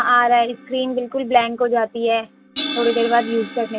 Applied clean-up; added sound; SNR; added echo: none; Crash cymbal; 11 dB; none.